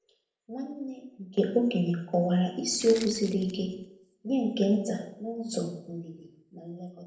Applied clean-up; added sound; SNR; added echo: neural separator model SepFormer DNS4.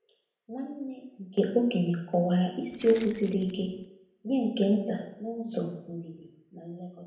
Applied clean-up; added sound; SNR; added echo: none; Crushing; 15 dB; reverberation time 0.7 s.